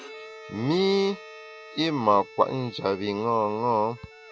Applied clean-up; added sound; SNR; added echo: none; Trumpet + Bowed string instrument; 18 dB; none.